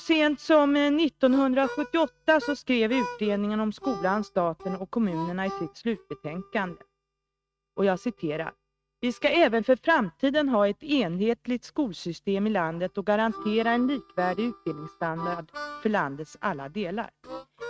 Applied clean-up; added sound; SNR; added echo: neural mask model RNNoise.